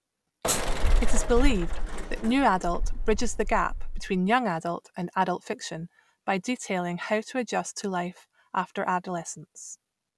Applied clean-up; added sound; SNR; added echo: none; Bus / Engine; -5 dB; none.